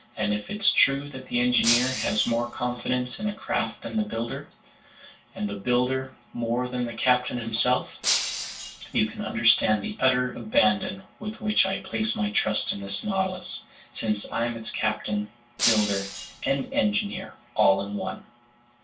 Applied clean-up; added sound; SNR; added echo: none; Shatter; 3 dB; reverberation time 0.2 s.